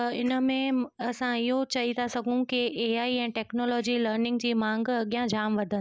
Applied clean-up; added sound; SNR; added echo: none; none; none; none.